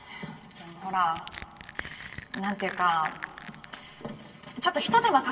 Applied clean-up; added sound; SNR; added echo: none; Crushing; 11 dB; reverberation time 1.8 s.